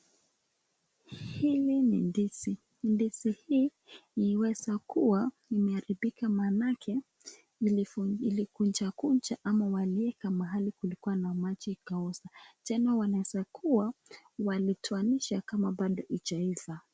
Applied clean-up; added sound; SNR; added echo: none; none; none; none.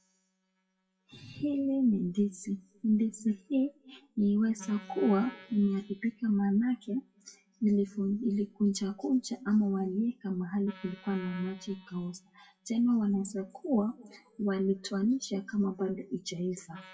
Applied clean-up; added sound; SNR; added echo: classical method WPE with log-MMSE.